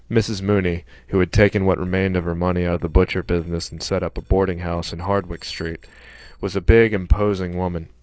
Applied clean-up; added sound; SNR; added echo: neural separator model SepFormer DNS4.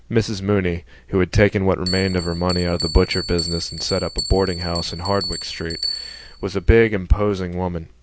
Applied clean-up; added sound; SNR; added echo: none; Bell; 11 dB; none.